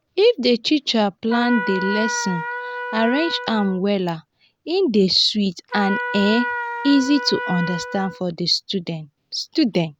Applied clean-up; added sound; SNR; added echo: none; Trumpet; 9 dB; none.